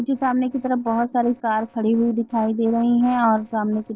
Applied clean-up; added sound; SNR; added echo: neural separator model SepFormer DNS4.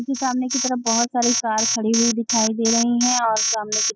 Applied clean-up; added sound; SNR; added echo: classical method spectral subtraction.